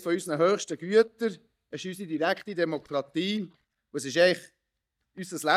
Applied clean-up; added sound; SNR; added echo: neural mask model DeepFilterNet 3.